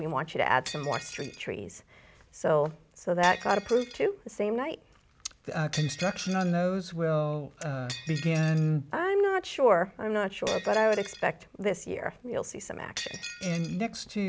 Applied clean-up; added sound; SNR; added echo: none; Shatter; 16 dB; none.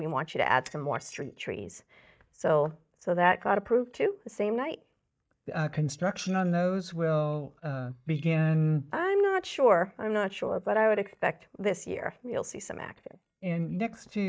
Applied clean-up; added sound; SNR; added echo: neural mask model DeepFilterNet 3.